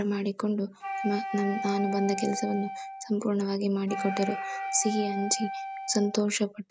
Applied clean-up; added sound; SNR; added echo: none; Wind instrument, woodwind instrument; 7 dB; none.